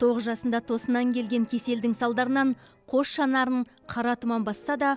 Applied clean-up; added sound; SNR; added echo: none; none; none; none.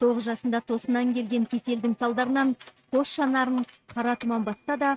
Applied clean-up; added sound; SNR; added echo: neural mask model RNNoise.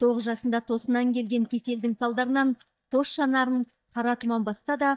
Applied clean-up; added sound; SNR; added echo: neural mask model DeepFilterNet 3.